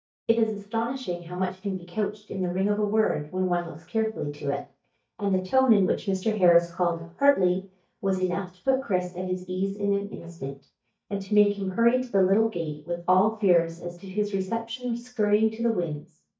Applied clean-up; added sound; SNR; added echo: neural mask model DeepFilterNet 3.